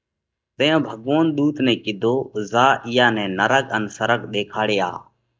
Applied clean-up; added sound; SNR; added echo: neural mask model DeepFilterNet 3.